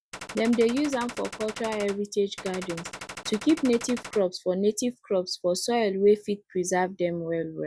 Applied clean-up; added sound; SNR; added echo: none; Gunshot, gunfire; 12 dB; none.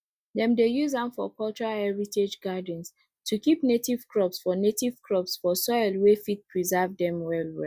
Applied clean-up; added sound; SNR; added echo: none; none; none; none.